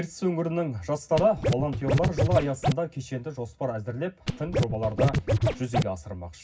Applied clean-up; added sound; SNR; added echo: none; Scratching (performance technique); -3 dB; reverberation time 0.4 s.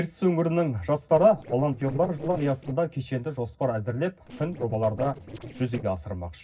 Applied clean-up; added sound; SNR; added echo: neural separator model SepFormer DNS4.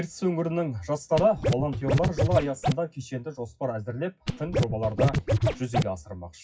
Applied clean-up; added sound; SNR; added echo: classical method WPE with log-MMSE.